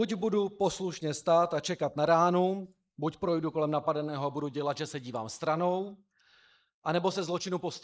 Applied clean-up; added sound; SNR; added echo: neural mask model Resemble Enhance denoiser.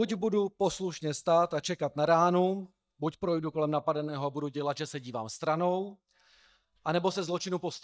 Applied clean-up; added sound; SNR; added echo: neural mask model DeepFilterNet 3.